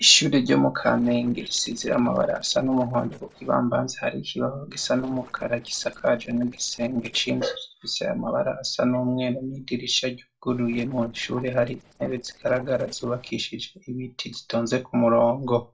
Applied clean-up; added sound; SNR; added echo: neural separator model SepFormer DNS4.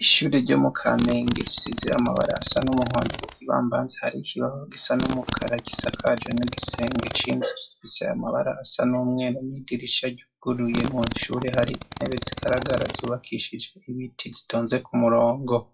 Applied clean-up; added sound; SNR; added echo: classical method WPE with log-MMSE.